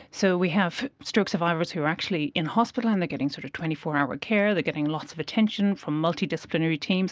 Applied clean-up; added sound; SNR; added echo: none; none; none; none.